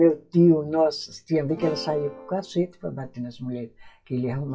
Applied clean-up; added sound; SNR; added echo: classical method WPE with log-MMSE.